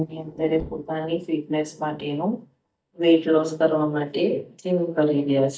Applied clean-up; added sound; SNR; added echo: neural mask model DeepFilterNet 3.